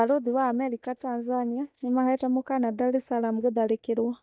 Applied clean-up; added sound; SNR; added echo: neural mask model DeepFilterNet 3.